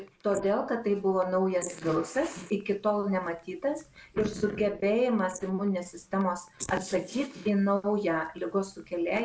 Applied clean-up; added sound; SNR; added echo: neural mask model Resemble Enhance denoiser.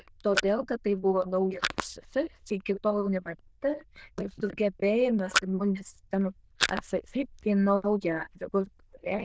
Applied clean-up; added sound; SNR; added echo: neural diffusion model UNIVERSE++.